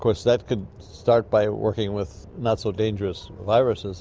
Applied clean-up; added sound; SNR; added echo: none; none; none; none.